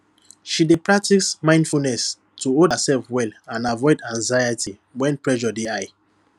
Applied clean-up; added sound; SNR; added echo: none; none; none; none.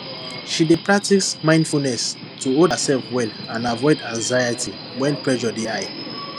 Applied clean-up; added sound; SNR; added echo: none; Subway, metro, underground; 12 dB; none.